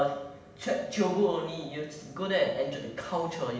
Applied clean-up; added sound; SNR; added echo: none; none; none; reverberation time 0.8 s.